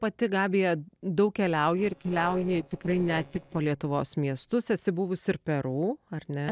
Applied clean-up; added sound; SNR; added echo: neural separator model SepFormer DNS4.